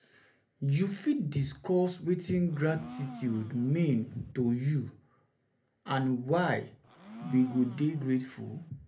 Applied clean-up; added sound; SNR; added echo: none; Domestic sounds, home sounds; 16 dB; reverberation time 0.3 s.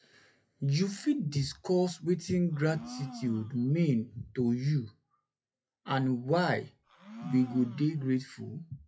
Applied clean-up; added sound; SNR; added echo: classical method WPE with log-MMSE.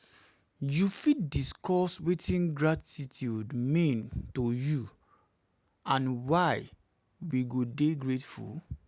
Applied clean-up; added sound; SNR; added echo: none; none; none; none.